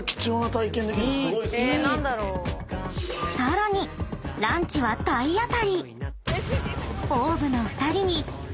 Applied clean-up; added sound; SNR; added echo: none; Drum / Drum kit; 11 dB; none.